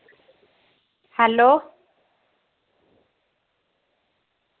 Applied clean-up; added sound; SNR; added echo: none; none; none; none.